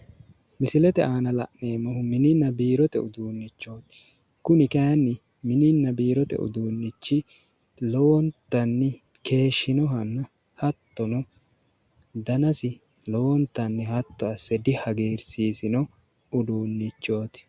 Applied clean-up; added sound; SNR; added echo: none; none; none; none.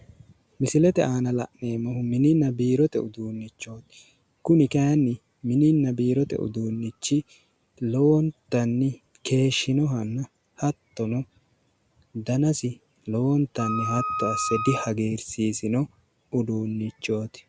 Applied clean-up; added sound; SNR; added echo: none; Wind instrument, woodwind instrument; 5 dB; none.